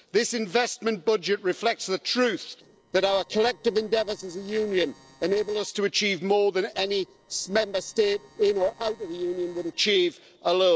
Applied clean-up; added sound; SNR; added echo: neural separator model SepFormer DNS4.